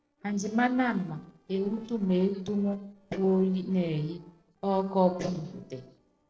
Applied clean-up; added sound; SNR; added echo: neural separator model SepFormer DNS4.